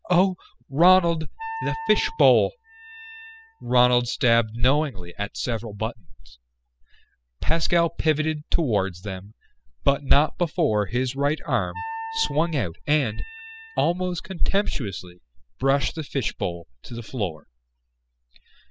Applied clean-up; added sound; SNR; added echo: classical method spectral subtraction.